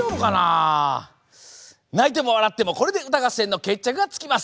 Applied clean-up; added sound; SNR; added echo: none; none; none; none.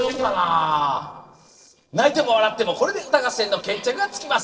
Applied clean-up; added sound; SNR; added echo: neural separator model SepFormer DNS4.